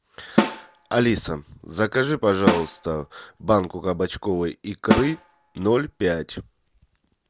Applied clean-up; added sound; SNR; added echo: none; Snare drum; 4 dB; none.